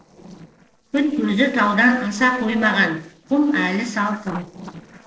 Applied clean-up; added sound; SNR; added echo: neural separator model SepFormer DNS4.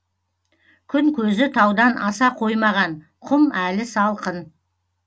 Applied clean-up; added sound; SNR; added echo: none; none; none; none.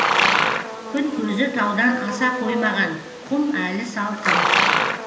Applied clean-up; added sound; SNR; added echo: none; Livestock, farm animals, working animals; -1 dB; reverberation time 1.4 s.